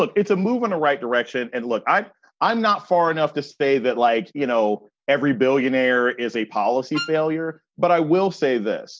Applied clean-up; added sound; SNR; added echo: none; Wind instrument, woodwind instrument; 13 dB; none.